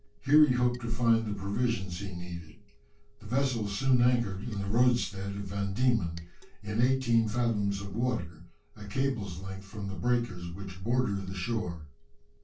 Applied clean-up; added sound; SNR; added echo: none; Liquid; 12 dB; reverberation time 0.2 s.